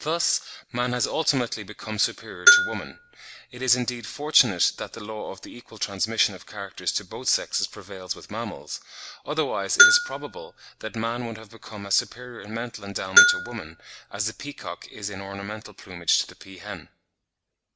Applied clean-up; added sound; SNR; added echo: none; Bell; -4 dB; none.